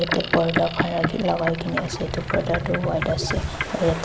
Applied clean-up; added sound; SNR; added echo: none; Boat, Water vehicle; 3 dB; none.